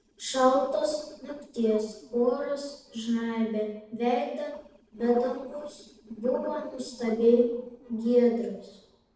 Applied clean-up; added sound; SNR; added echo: neural separator model SepFormer DNS4.